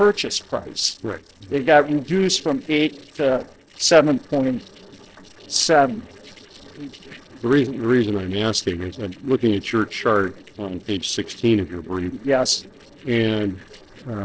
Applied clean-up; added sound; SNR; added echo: neural separator model SepFormer DNS4.